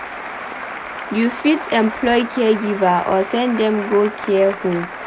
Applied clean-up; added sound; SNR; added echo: none; Applause; 11 dB; none.